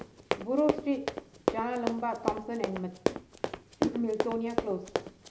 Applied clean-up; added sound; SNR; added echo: none; Run; 1 dB; none.